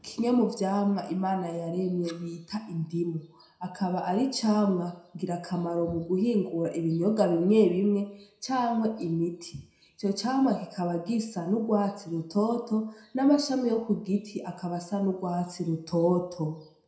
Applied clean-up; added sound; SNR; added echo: none; none; none; reverberation time 0.6 s.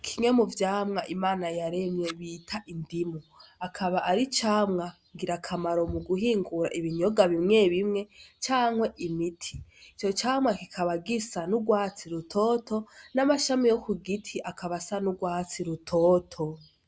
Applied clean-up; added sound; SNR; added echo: none; none; none; none.